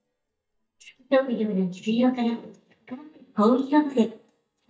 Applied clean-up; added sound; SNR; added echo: neural mask model DeepFilterNet 3.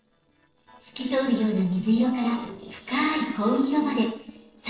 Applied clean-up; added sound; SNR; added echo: neural separator model SepFormer DNS4.